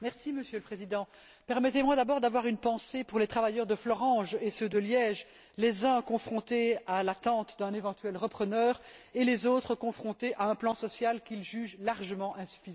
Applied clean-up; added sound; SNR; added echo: none; none; none; none.